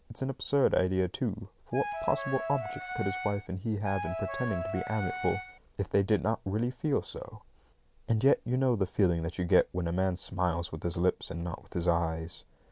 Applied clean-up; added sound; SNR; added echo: none; Wind instrument, woodwind instrument; 6 dB; none.